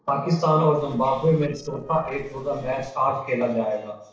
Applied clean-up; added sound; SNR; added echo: neural separator model SepFormer DNS4.